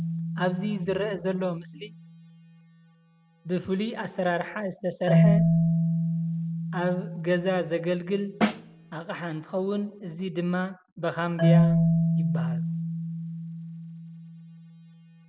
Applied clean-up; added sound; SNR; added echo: none; Snare drum + Marimba, xylophone; -3 dB; none.